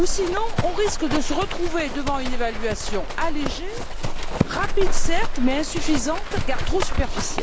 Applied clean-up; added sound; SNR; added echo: none; Livestock, farm animals, working animals; -5 dB; none.